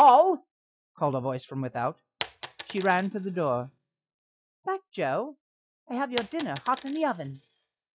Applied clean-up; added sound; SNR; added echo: classical method log-MMSE.